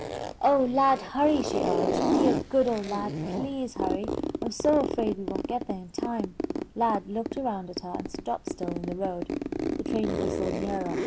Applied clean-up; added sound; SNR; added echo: none; Zipper (clothing); 2 dB; none.